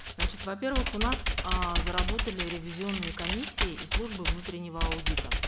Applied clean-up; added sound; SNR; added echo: none; Computer keyboard; -5 dB; none.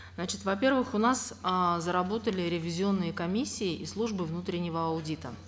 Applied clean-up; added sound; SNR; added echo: none; none; none; none.